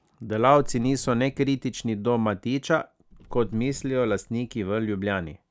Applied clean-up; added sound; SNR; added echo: none; Car; 15 dB; none.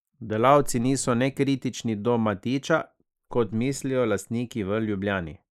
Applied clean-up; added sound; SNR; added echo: neural mask model Resemble Enhance denoiser.